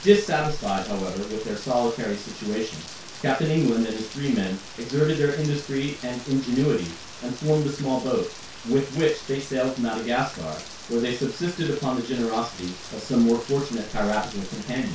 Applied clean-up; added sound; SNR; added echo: none; Rain; 14 dB; reverberation time 0.2 s.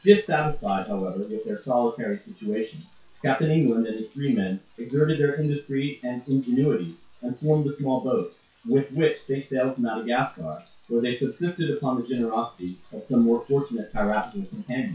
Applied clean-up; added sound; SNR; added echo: classical method WPE with log-MMSE.